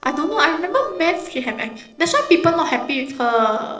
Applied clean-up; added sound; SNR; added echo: neural separator model SepFormer DNS4.